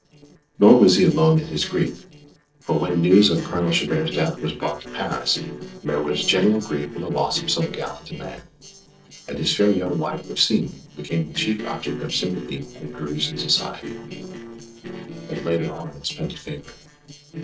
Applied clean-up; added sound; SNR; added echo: neural separator model SepFormer DNS4.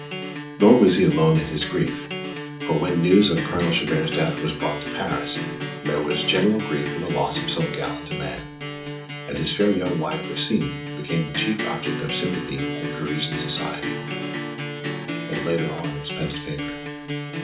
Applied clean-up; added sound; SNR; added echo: none; Acoustic guitar; 5 dB; reverberation time 0.4 s.